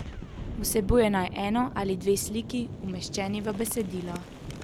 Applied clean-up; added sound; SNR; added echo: none; Boom; 9 dB; none.